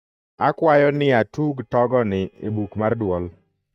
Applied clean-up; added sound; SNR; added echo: neural mask model DeepFilterNet 3.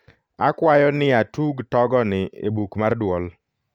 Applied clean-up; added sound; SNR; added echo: none; none; none; none.